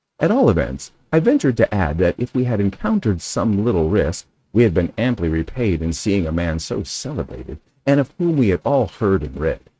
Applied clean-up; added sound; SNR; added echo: neural mask model RNNoise.